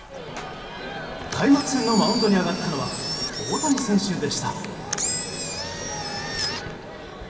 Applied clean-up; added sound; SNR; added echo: none; Engine; 7 dB; reverberation time 2.8 s.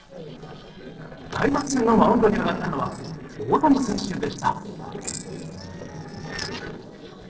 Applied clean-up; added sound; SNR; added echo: neural separator model SepFormer DNS4.